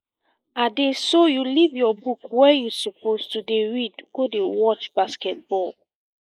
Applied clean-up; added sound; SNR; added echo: neural mask model Resemble Enhance denoiser.